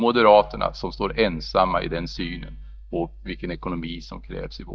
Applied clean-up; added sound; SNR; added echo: neural mask model DeepFilterNet 3.